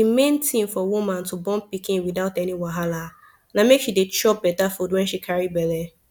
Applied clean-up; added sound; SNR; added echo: none; none; none; none.